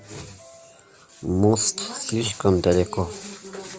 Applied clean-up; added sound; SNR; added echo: none; none; none; none.